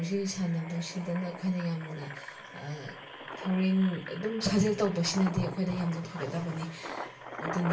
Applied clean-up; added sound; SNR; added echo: none; Engine; 11 dB; reverberation time 0.3 s.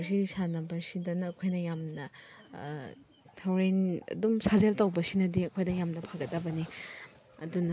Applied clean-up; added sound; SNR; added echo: none; none; none; none.